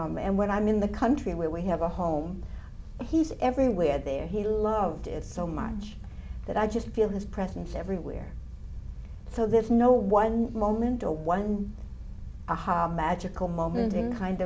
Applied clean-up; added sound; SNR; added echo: none; none; none; none.